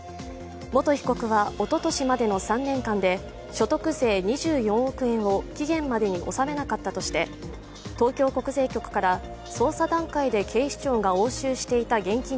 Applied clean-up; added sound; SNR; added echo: none; none; none; none.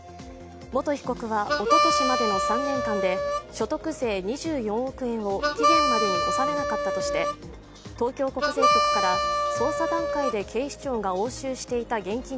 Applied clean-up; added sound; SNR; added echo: none; Harmonica; -4 dB; none.